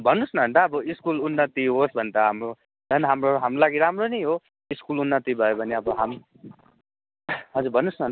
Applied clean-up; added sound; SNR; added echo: none; none; none; none.